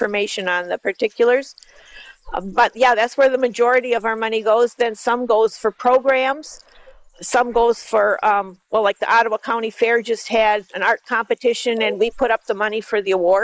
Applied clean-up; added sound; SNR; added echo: neural mask model Resemble Enhance denoiser.